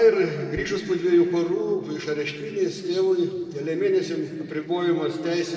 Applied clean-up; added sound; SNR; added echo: neural separator model SepFormer DNS4.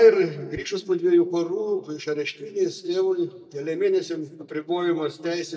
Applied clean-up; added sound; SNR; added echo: neural mask model DeepFilterNet 3.